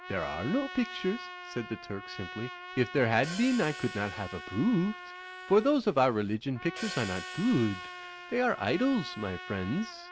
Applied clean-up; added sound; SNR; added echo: none; Hi-hat + Trumpet; 12 dB; none.